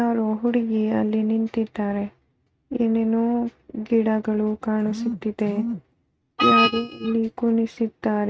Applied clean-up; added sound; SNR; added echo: neural mask model RNNoise.